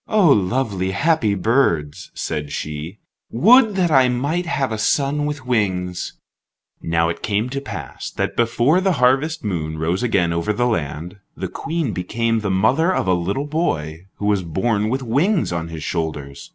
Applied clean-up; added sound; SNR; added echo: none; none; none; none.